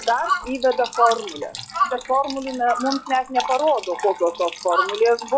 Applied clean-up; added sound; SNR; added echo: classical method log-MMSE.